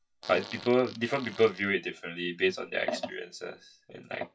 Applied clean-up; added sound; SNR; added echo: classical method WPE with log-MMSE.